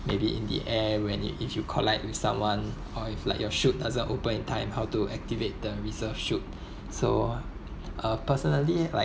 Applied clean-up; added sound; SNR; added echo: none; none; none; none.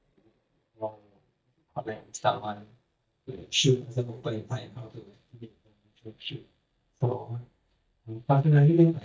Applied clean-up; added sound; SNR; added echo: neural mask model DeepFilterNet 3.